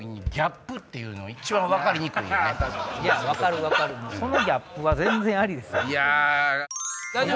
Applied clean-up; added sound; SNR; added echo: none; Bass drum; 15 dB; none.